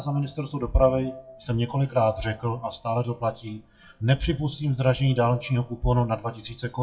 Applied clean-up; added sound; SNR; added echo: classical method WPE with log-MMSE.